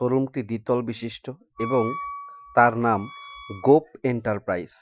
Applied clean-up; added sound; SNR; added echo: classical method Wiener filter.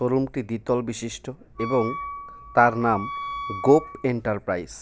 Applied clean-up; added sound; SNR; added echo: none; Wind instrument, woodwind instrument; 10 dB; none.